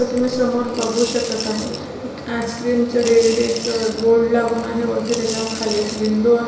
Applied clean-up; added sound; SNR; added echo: none; Coin (dropping) / Glass; 13 dB; reverberation time 1.0 s.